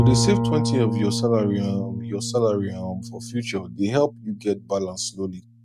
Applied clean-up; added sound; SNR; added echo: none; Bowed string instrument; 2 dB; none.